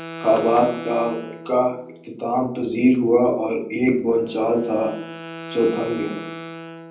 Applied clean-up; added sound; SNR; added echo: none; Wind instrument, woodwind instrument; 15 dB; reverberation time 0.6 s.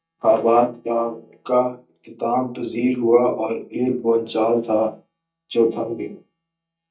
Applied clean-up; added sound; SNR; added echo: neural mask model DeepFilterNet 3.